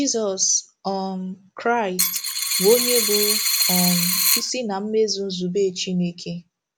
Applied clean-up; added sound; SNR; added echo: none; Coin (dropping); -3 dB; none.